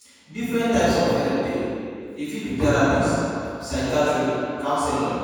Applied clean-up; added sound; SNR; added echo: none; none; none; reverberation time 2.1 s.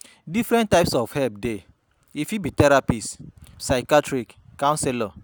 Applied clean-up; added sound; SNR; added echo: none; none; none; none.